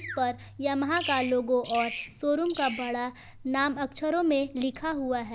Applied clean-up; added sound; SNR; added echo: none; Bird vocalization, bird call, bird song; 14 dB; none.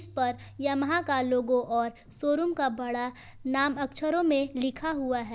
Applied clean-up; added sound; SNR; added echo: none; none; none; none.